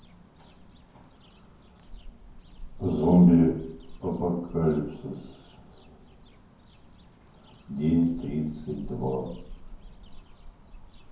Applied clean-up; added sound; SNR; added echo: none; Cricket / Bird; 17 dB; reverberation time 0.9 s.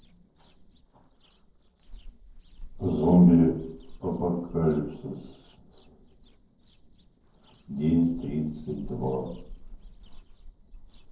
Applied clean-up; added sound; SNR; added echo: neural separator model SepFormer DNS4.